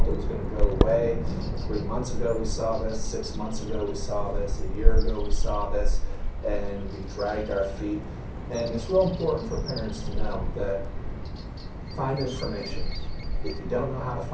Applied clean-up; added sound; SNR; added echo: none; Bird vocalization, bird call, bird song; -4 dB; reverberation time 0.6 s.